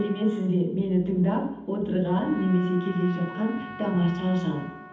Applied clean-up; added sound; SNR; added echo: none; Trumpet; 17 dB; reverberation time 0.8 s.